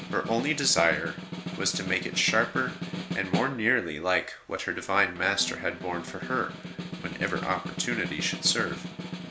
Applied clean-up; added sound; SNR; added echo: none; Snare drum; 8 dB; none.